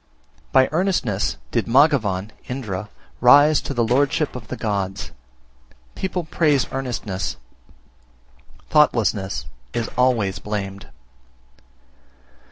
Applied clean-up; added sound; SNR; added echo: none; Tools; 18 dB; none.